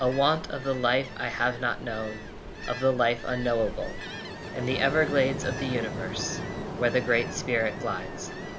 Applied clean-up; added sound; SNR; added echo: none; Ocean; 8 dB; none.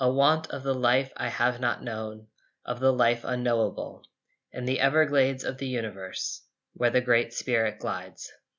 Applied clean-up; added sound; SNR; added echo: none; none; none; none.